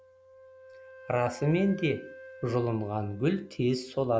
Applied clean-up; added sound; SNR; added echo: none; Wind instrument, woodwind instrument; 19 dB; none.